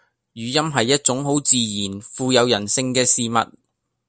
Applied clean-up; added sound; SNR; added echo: none; none; none; none.